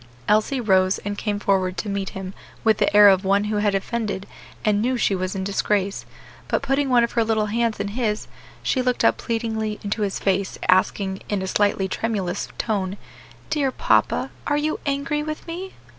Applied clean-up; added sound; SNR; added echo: none; none; none; none.